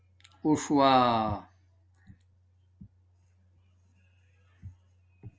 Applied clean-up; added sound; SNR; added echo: none; none; none; none.